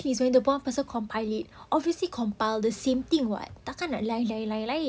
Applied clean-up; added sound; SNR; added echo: none; none; none; none.